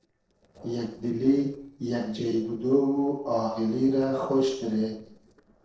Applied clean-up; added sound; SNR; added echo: neural separator model SepFormer DNS4.